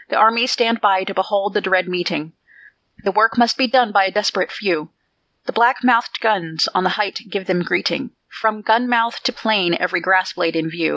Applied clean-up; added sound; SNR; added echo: none; none; none; none.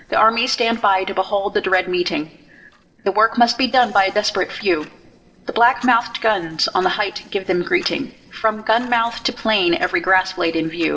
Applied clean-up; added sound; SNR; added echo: neural separator model SepFormer DNS4.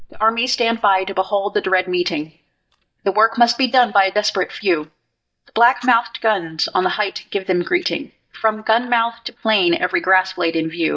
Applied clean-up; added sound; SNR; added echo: neural mask model DeepFilterNet 3.